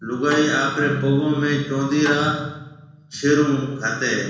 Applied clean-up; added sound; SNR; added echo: none; Snare drum; 19 dB; reverberation time 1.0 s.